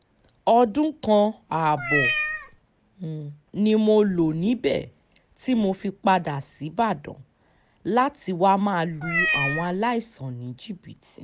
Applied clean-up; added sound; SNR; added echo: none; Meow; 2 dB; none.